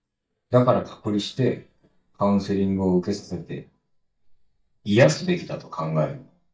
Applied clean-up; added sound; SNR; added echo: neural mask model DeepFilterNet 3.